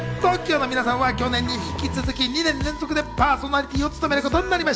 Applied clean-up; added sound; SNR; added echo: none; none; none; none.